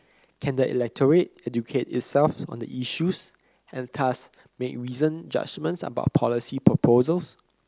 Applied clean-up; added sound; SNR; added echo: none; none; none; none.